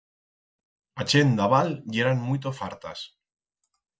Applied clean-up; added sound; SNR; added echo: none; none; none; none.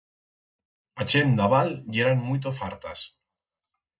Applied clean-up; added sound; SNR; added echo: none; none; none; reverberation time 0.2 s.